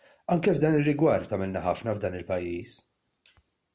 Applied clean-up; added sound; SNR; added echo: none; none; none; none.